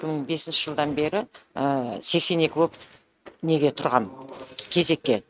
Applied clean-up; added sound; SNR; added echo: neural mask model RNNoise.